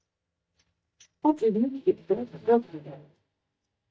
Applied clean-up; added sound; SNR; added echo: neural mask model DeepFilterNet 3.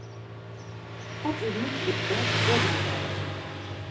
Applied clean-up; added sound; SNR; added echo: none; Motorcycle; -5 dB; reverberation time 0.4 s.